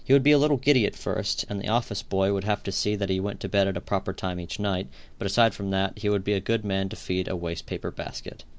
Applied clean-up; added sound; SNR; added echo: none; none; none; none.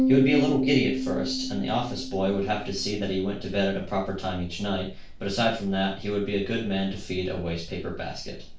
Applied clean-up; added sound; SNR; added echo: none; Piano; 5 dB; reverberation time 0.3 s.